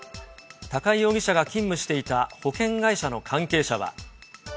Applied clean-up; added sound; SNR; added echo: none; none; none; none.